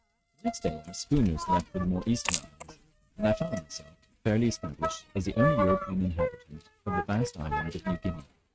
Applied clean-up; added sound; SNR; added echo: neural mask model RNNoise.